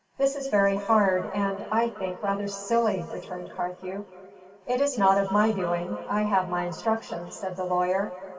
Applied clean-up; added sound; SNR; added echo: none; none; none; reverberation time 2.8 s.